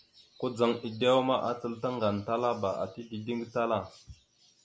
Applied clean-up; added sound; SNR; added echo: none; none; none; none.